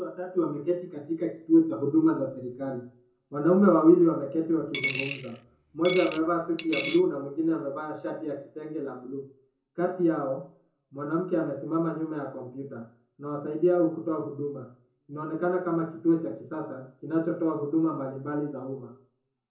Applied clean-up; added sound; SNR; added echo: none; Coin (dropping); 9 dB; reverberation time 0.5 s.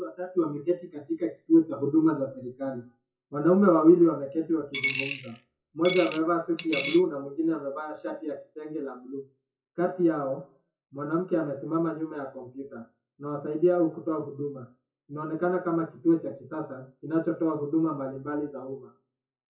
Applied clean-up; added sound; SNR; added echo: classical method WPE with log-MMSE.